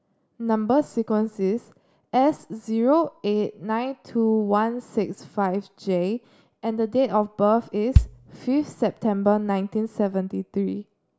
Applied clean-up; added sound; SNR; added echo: none; Bass drum; 2 dB; none.